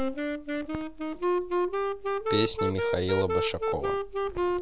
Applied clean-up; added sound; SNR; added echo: none; Wind instrument, woodwind instrument; -4 dB; none.